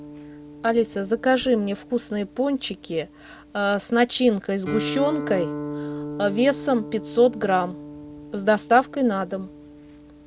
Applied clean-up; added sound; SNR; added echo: none; Guitar; 12 dB; none.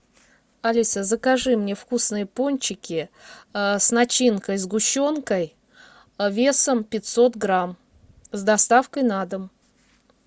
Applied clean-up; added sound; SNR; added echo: none; none; none; none.